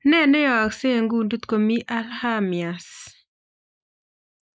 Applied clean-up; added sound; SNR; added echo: neural mask model Resemble Enhance denoiser.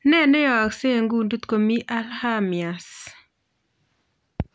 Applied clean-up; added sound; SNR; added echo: none; none; none; none.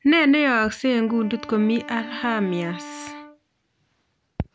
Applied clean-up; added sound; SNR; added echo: none; Wind instrument, woodwind instrument; 17 dB; none.